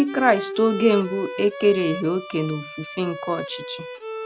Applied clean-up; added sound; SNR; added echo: none; Bowed string instrument; 10 dB; none.